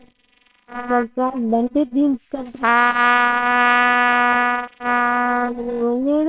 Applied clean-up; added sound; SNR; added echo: neural separator model SepFormer WHAMR!.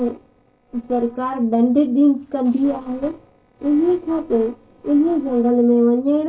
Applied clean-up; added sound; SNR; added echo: neural separator model SepFormer DNS4.